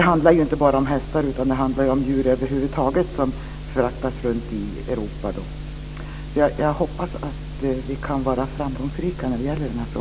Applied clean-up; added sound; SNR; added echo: none; none; none; none.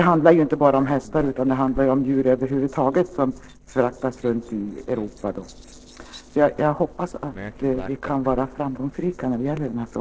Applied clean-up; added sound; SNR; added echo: neural separator model SepFormer DNS4.